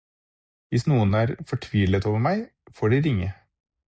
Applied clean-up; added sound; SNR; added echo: none; none; none; none.